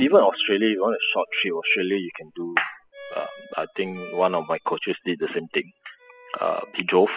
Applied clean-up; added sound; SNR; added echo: classical method spectral subtraction.